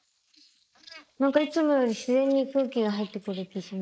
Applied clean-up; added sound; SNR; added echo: neural mask model Resemble Enhance denoiser.